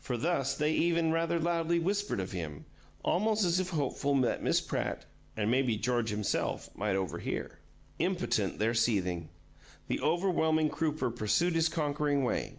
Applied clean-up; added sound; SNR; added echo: none; none; none; none.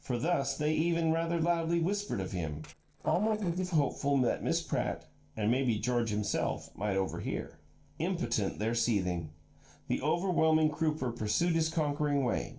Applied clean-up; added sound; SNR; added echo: neural separator model SepFormer DNS4.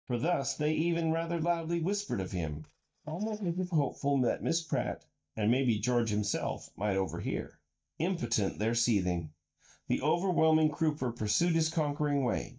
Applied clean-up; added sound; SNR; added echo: neural mask model DeepFilterNet 3.